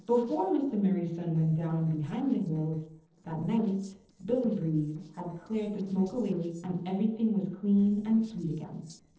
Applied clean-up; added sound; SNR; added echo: neural separator model SepFormer DNS4.